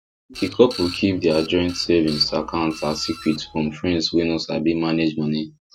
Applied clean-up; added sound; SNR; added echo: none; Printer; 16 dB; none.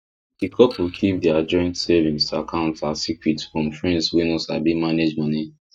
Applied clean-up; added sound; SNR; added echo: neural mask model DeepFilterNet 3.